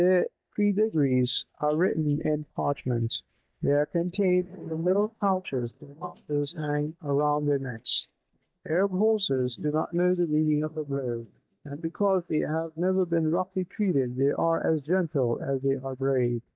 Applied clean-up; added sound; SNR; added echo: neural mask model DeepFilterNet 3.